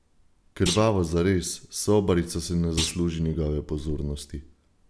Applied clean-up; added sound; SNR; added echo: none; Thump, thud; 9 dB; none.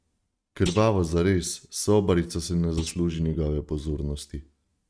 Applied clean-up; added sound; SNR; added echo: neural mask model RNNoise.